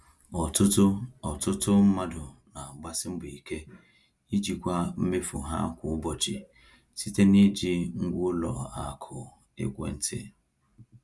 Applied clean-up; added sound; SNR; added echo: none; none; none; none.